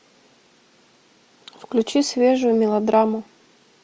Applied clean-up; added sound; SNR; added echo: none; none; none; none.